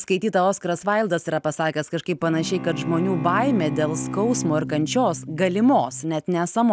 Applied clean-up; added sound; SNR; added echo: none; Bowed string instrument; 8 dB; none.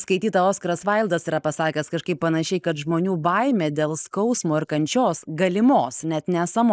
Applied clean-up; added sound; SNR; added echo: neural mask model Resemble Enhance denoiser.